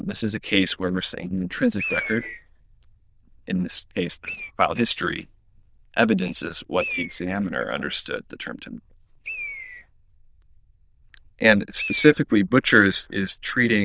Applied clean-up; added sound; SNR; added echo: neural diffusion model UNIVERSE++.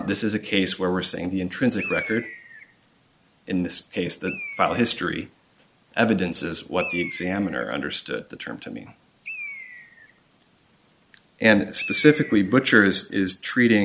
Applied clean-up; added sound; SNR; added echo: none; Bird; 15 dB; none.